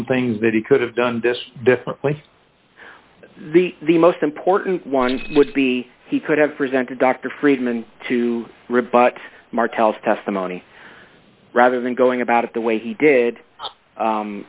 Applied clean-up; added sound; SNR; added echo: none; Tambourine; 11 dB; none.